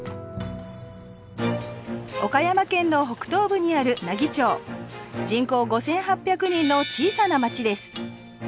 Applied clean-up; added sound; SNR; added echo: none; Cutlery, silverware; 13 dB; none.